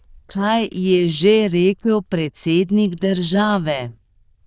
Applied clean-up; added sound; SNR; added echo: neural diffusion model UNIVERSE++.